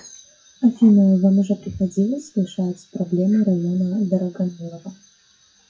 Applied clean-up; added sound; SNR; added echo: classical method WPE with log-MMSE.